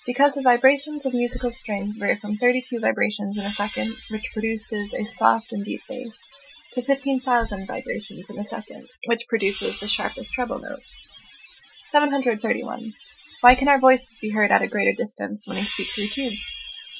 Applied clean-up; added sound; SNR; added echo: classical method Wiener filter.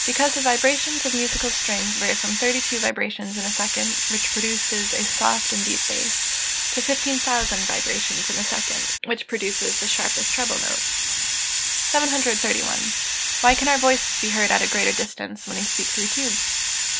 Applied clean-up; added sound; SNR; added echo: none; Hiss; -3 dB; none.